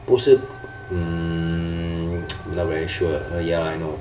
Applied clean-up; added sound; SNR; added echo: none; Wind instrument, woodwind instrument; 19 dB; reverberation time 2.7 s.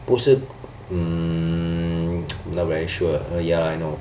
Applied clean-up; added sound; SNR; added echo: none; none; none; none.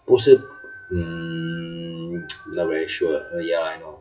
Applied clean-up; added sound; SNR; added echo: classical method WPE with log-MMSE.